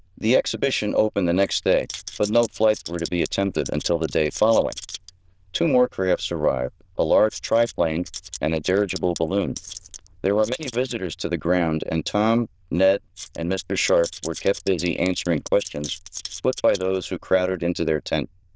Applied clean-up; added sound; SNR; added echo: neural diffusion model UNIVERSE++.